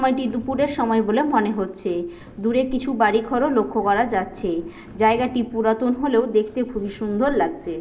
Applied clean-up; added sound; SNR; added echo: none; Walk, footsteps; 20 dB; reverberation time 0.5 s.